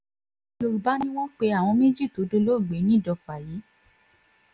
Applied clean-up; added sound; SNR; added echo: none; none; none; none.